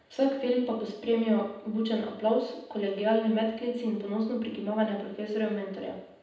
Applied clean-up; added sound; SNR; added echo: none; none; none; reverberation time 0.8 s.